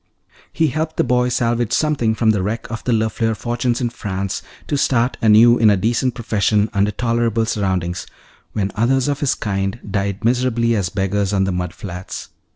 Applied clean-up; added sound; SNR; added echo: none; none; none; none.